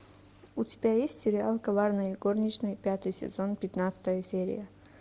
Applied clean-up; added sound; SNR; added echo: none; none; none; none.